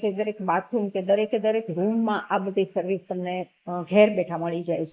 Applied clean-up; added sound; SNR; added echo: neural mask model Resemble Enhance denoiser.